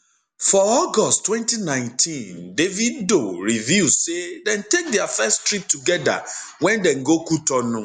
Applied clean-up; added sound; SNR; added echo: none; none; none; none.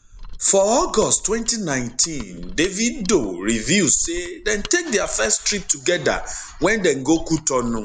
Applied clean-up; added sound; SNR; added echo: none; Mechanisms; 14 dB; none.